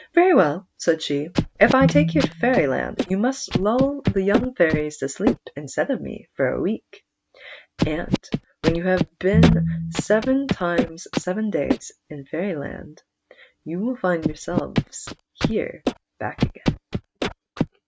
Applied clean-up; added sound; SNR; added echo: neural mask model RNNoise.